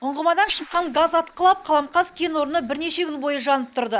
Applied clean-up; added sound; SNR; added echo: neural mask model Resemble Enhance denoiser.